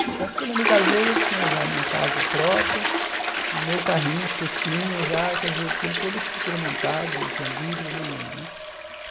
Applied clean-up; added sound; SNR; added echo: none; Toilet flush; -3 dB; none.